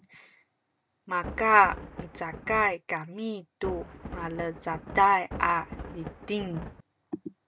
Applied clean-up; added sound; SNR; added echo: none; Thunder; 12 dB; none.